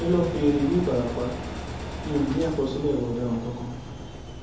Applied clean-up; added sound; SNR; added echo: none; Engine; 7 dB; reverberation time 2.0 s.